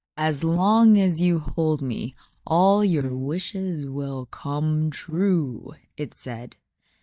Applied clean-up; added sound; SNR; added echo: neural mask model DeepFilterNet 3.